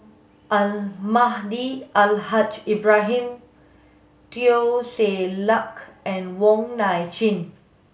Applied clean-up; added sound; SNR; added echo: none; none; none; none.